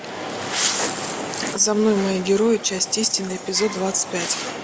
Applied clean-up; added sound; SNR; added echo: none; none; none; none.